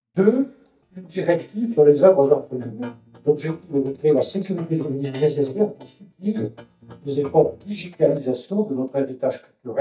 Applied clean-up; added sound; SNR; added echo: neural mask model DeepFilterNet 3.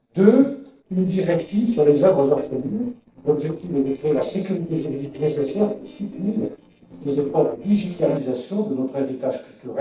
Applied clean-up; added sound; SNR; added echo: neural separator model SepFormer DNS4.